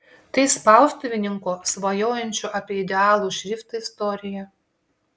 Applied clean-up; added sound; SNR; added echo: none; none; none; none.